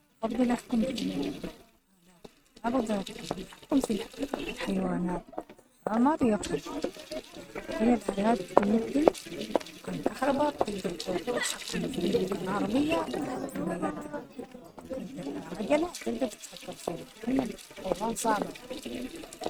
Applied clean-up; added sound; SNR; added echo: neural mask model RNNoise.